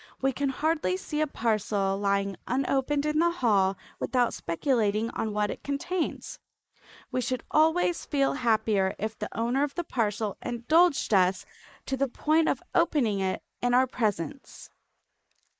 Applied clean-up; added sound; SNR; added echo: neural mask model Resemble Enhance denoiser.